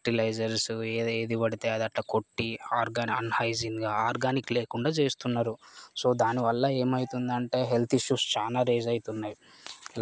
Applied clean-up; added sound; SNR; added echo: none; none; none; none.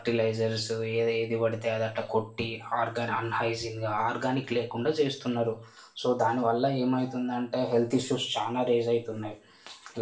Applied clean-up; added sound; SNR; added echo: none; none; none; reverberation time 0.3 s.